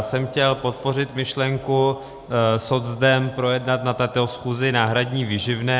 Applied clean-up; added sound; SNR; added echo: none; none; none; none.